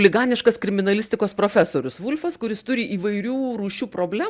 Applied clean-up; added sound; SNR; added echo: none; none; none; none.